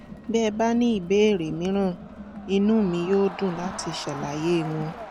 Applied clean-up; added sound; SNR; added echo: none; Crowd; 14 dB; none.